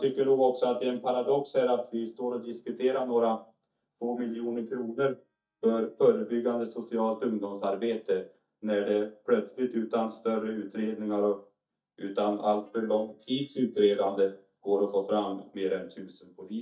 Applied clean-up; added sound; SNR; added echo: neural mask model DeepFilterNet 3.